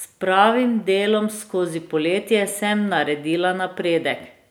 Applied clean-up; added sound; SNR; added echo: none; none; none; none.